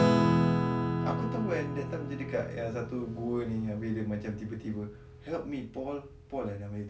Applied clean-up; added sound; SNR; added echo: none; Acoustic guitar / Strum; -3 dB; none.